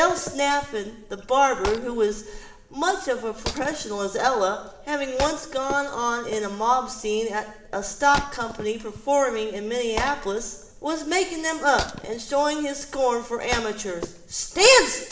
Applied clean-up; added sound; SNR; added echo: none; Wood; 15 dB; reverberation time 0.8 s.